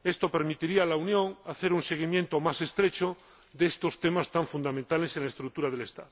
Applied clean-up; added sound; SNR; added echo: none; none; none; none.